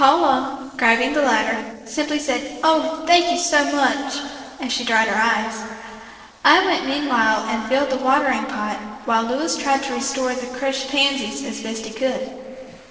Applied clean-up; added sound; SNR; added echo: neural separator model SepFormer DNS4.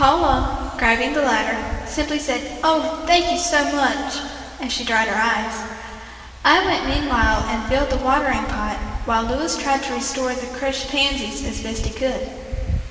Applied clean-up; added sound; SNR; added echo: none; Wind; 10 dB; reverberation time 2.4 s.